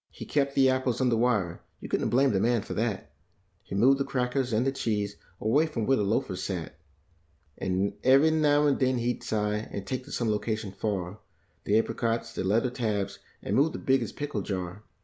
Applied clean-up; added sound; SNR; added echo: none; none; none; none.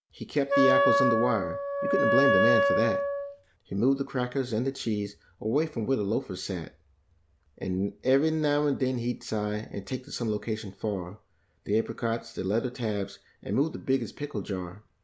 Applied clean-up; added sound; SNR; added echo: none; Wind instrument, woodwind instrument; -4 dB; none.